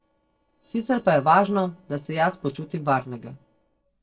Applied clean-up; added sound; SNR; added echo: neural separator model SepFormer DNS4.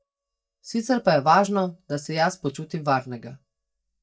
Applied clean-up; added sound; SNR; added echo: neural mask model DeepFilterNet 3.